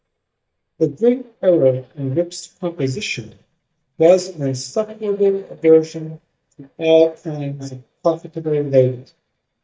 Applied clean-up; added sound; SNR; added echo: neural mask model DeepFilterNet 3.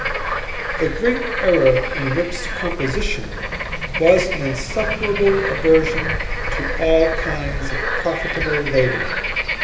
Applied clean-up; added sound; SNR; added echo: none; Bird / Frog; 3 dB; reverberation time 1.4 s.